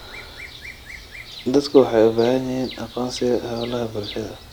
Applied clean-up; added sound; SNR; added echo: none; Bird vocalization, bird call, bird song; 18 dB; none.